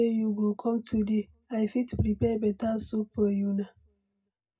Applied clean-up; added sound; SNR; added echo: none; none; none; reverberation time 0.2 s.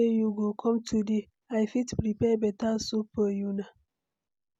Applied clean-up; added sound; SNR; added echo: none; none; none; none.